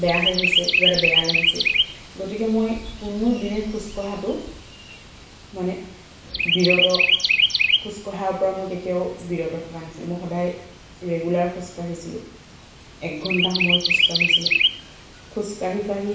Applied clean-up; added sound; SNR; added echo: none; Chirp, tweet; -2 dB; reverberation time 0.7 s.